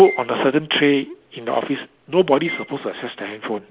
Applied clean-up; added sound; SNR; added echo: none; Bowed string instrument; 17 dB; none.